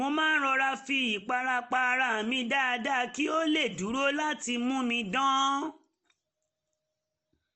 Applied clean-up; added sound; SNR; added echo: none; none; none; none.